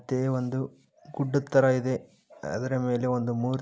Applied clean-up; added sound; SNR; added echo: none; none; none; none.